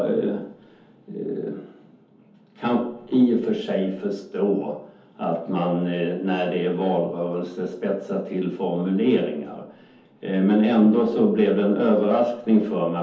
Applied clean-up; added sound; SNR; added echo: none; none; none; reverberation time 0.6 s.